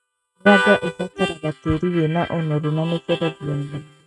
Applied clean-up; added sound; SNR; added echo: neural mask model RNNoise.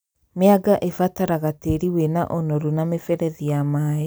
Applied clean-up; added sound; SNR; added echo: none; none; none; none.